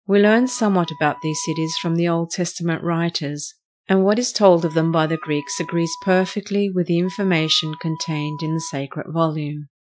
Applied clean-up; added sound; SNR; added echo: classical method Wiener filter.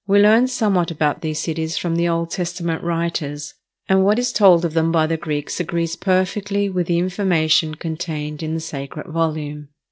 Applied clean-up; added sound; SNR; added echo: neural separator model SepFormer DNS4.